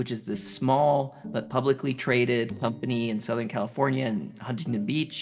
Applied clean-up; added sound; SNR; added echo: neural separator model SepFormer DNS4.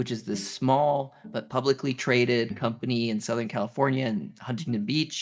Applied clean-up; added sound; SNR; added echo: neural mask model DeepFilterNet 3.